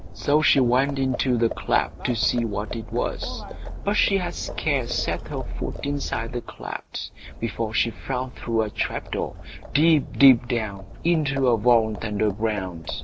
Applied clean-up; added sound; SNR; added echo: none; Livestock, farm animals, working animals; 10 dB; none.